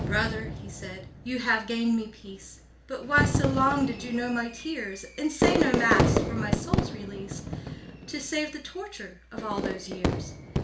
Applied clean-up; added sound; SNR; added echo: none; Fireworks; 0 dB; reverberation time 0.4 s.